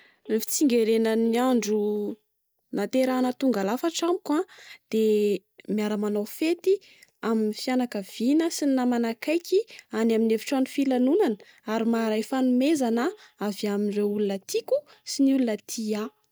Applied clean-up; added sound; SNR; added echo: neural mask model DeepFilterNet 3.